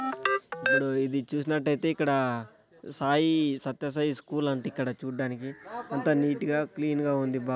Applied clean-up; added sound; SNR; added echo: none; none; none; none.